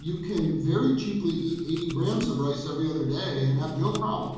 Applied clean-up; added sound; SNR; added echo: none; Chewing, mastication; 20 dB; reverberation time 1.0 s.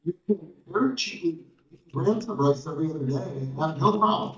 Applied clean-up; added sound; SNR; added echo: neural mask model DeepFilterNet 3.